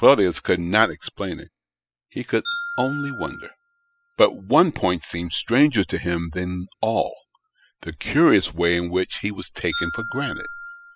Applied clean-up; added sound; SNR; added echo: classical method spectral subtraction.